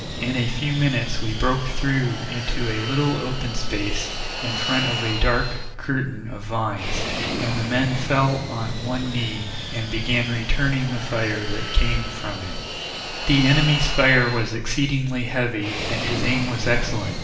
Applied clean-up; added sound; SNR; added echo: none; Fixed-wing aircraft, airplane; 8 dB; reverberation time 1.0 s.